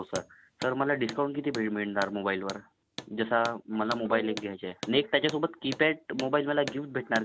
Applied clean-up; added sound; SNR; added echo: none; Hammer; 15 dB; none.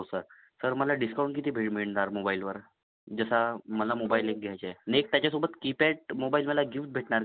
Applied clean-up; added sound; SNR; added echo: none; none; none; none.